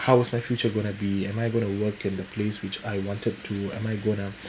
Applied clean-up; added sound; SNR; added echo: none; none; none; none.